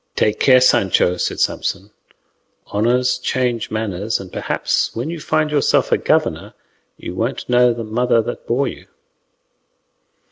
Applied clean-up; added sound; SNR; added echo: none; none; none; none.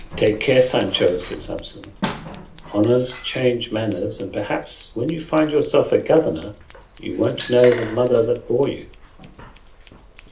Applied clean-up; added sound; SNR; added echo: none; Scissors; 15 dB; reverberation time 0.3 s.